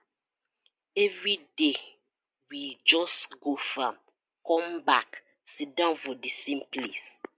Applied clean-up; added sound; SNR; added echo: none; none; none; none.